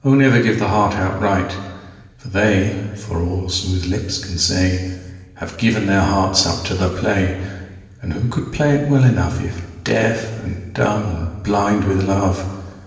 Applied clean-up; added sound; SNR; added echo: none; none; none; reverberation time 1.4 s.